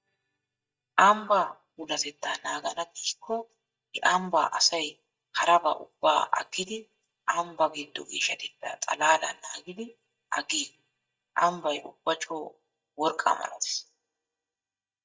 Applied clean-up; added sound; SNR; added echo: neural mask model DeepFilterNet 3.